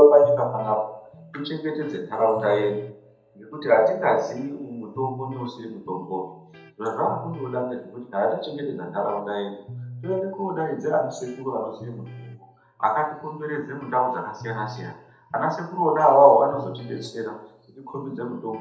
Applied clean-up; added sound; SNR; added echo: none; Electric guitar; 18 dB; reverberation time 0.7 s.